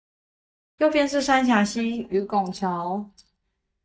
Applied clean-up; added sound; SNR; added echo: neural mask model DeepFilterNet 3.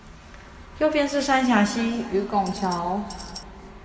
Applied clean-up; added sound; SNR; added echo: none; Tambourine; 16 dB; reverberation time 1.9 s.